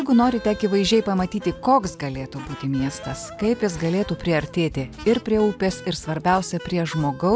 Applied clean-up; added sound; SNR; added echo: none; none; none; none.